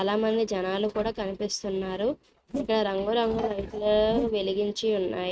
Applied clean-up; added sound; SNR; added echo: neural mask model RNNoise.